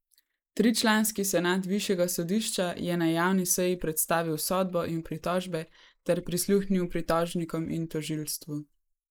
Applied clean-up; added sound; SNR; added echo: neural mask model Resemble Enhance denoiser.